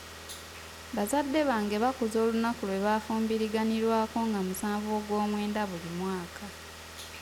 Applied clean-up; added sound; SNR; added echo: none; Car; 14 dB; none.